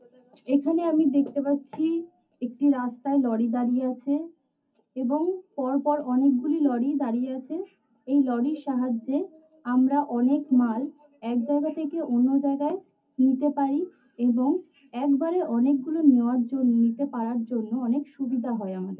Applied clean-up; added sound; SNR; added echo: none; none; none; reverberation time 0.4 s.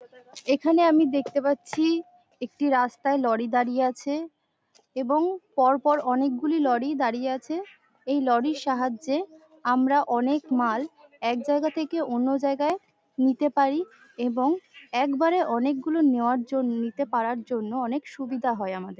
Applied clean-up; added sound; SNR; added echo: none; none; none; none.